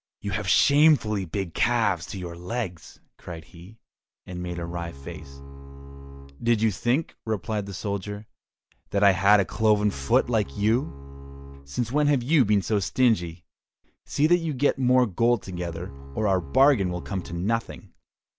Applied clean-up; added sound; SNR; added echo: none; Bowed string instrument; 14 dB; none.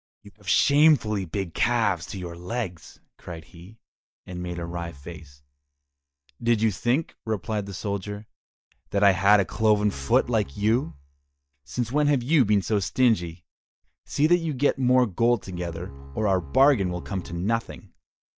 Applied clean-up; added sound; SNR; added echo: neural mask model DeepFilterNet 3.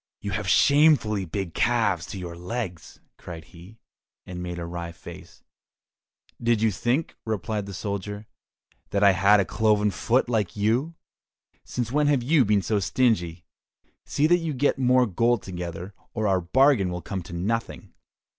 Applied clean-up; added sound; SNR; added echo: none; none; none; none.